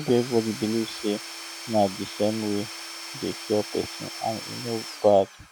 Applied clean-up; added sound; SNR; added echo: none; Tools / Domestic sounds, home sounds; 12 dB; none.